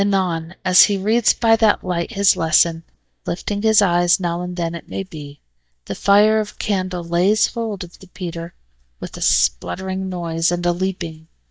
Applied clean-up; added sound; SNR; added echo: neural mask model DeepFilterNet 3.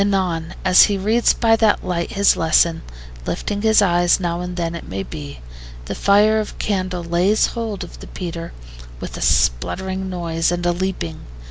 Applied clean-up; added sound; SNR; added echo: none; none; none; none.